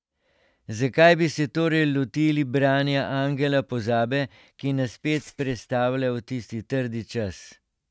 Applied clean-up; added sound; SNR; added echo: neural mask model RNNoise.